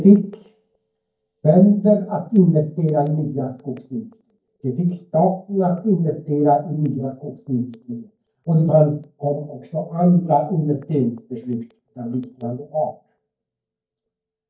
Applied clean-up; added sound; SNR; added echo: neural mask model DeepFilterNet 3.